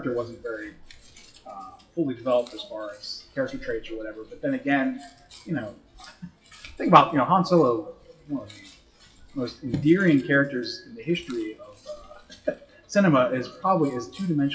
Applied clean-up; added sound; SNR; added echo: classical method WPE with log-MMSE.